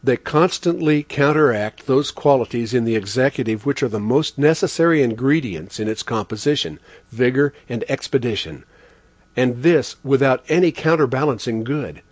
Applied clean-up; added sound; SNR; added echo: none; none; none; none.